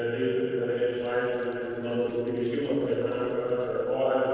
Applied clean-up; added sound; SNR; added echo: neural separator model SepFormer DNS4.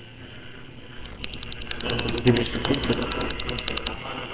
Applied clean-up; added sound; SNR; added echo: neural separator model SepFormer WHAMR!.